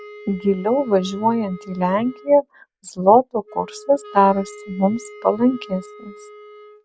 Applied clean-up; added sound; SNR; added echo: none; Wind instrument, woodwind instrument; 20 dB; none.